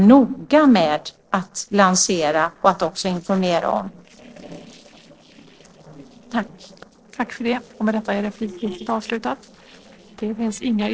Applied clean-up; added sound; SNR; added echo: neural separator model SepFormer DNS4.